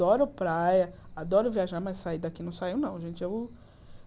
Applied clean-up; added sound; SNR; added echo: none; Cricket; 18 dB; none.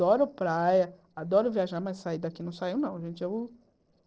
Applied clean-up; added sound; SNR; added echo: neural separator model SepFormer DNS4.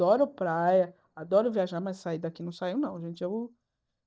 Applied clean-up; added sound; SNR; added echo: neural mask model DeepFilterNet 3.